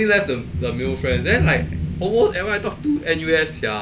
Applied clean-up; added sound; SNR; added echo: none; Thunder; 6 dB; none.